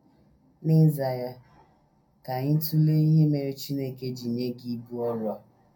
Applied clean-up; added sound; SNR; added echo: none; none; none; reverberation time 0.2 s.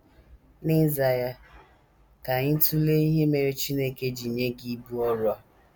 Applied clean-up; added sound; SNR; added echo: none; none; none; none.